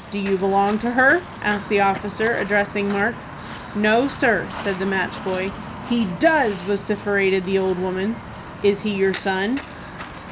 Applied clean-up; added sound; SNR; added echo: none; Walk, footsteps; 12 dB; none.